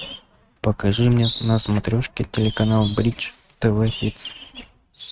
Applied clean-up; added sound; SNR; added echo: neural mask model RNNoise.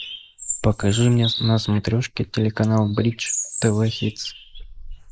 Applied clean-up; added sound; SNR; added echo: neural mask model Resemble Enhance denoiser.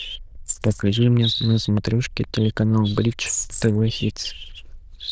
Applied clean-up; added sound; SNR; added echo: neural diffusion model UNIVERSE++.